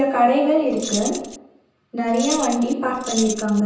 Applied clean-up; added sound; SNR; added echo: none; Keys jangling; 10 dB; reverberation time 0.9 s.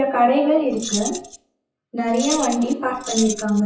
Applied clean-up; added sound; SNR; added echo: classical method WPE with log-MMSE.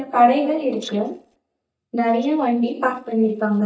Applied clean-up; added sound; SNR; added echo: neural mask model DeepFilterNet 3.